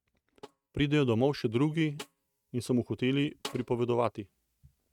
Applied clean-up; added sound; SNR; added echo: neural mask model RNNoise.